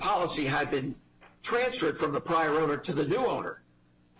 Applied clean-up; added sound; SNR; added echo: none; none; none; none.